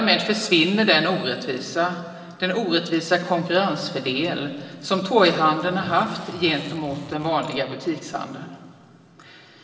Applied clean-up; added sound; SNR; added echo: none; Zipper (clothing); 19 dB; reverberation time 2.8 s.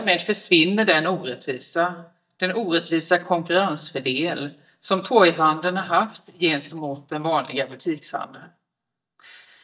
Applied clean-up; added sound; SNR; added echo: neural mask model DeepFilterNet 3.